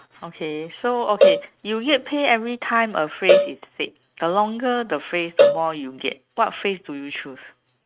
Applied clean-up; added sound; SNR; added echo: neural mask model RNNoise.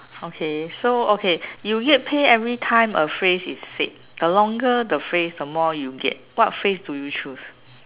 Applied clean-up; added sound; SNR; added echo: none; none; none; none.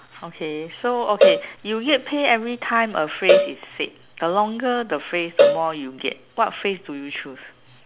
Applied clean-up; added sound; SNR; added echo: none; Cowbell; -1 dB; none.